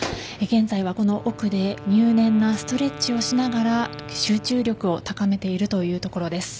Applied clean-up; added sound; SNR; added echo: none; Wind instrument, woodwind instrument; 18 dB; none.